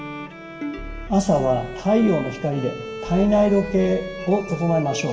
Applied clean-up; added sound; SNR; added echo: none; Bowed string instrument; 14 dB; reverberation time 1.6 s.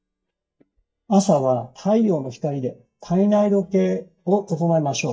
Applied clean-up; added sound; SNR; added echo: neural mask model DeepFilterNet 3.